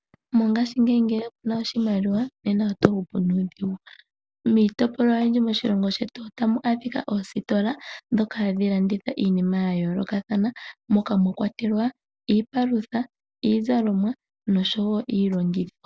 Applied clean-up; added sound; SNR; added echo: none; none; none; none.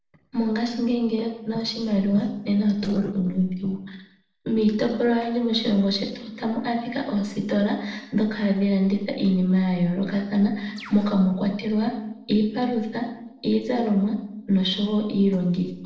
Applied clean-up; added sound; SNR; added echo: neural separator model SepFormer DNS4.